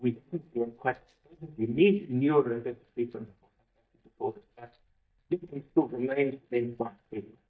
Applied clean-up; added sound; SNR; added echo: neural mask model DeepFilterNet 3.